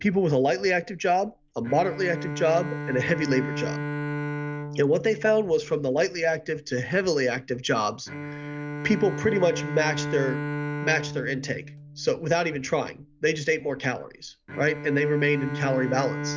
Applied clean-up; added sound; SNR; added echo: none; Bowed string instrument; 8 dB; none.